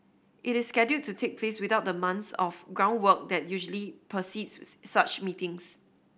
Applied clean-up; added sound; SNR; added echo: none; none; none; none.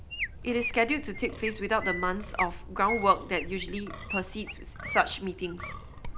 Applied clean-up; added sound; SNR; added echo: none; Chirp, tweet + Wind; 7 dB; none.